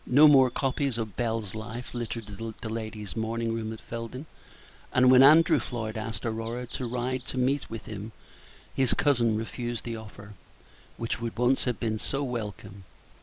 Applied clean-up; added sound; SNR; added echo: none; Bird vocalization, bird call, bird song; 19 dB; none.